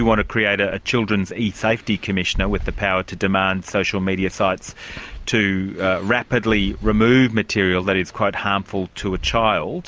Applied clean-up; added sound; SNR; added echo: none; none; none; none.